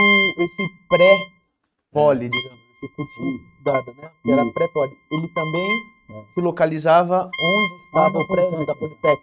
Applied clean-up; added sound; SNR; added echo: neural mask model RNNoise.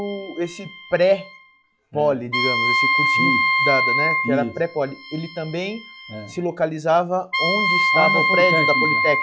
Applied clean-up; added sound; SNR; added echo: classical method log-MMSE.